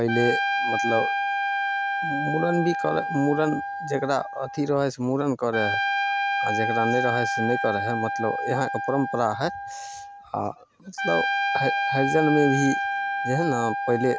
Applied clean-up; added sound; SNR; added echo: none; Trumpet; 1 dB; none.